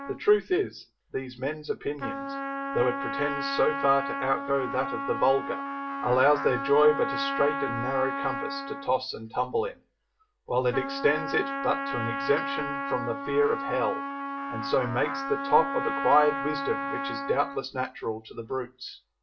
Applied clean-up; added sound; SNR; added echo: none; Trumpet; 5 dB; reverberation time 0.2 s.